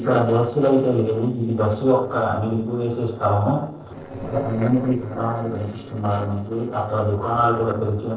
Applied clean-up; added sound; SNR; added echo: neural separator model SepFormer DNS4.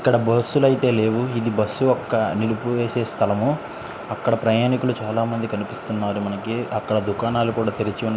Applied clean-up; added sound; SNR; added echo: none; none; none; none.